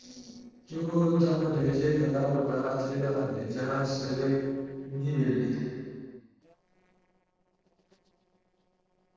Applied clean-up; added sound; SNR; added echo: neural separator model SepFormer DNS4.